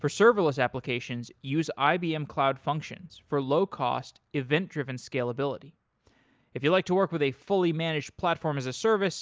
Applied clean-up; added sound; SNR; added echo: none; none; none; none.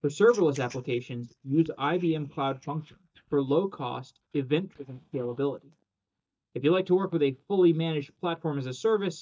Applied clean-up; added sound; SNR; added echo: neural mask model DeepFilterNet 3.